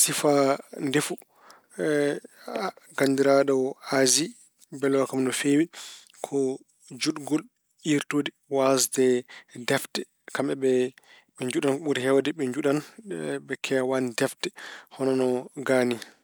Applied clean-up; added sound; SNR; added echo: none; none; none; none.